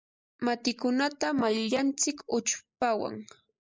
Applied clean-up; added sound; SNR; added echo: neural mask model Resemble Enhance denoiser.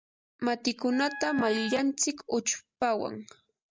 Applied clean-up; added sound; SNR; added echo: none; Wind instrument, woodwind instrument; 12 dB; none.